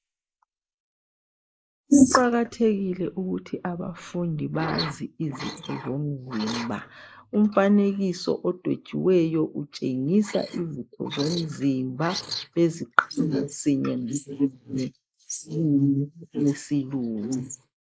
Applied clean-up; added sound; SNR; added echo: neural mask model Resemble Enhance denoiser.